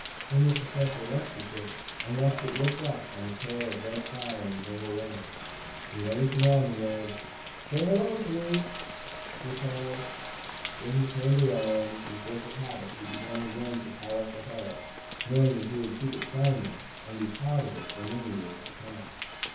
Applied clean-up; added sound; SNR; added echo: none; Rain; 9 dB; reverberation time 0.6 s.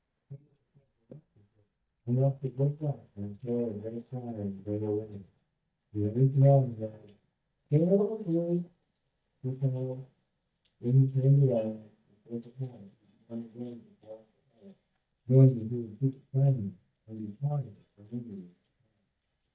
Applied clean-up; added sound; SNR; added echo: neural mask model DeepFilterNet 3.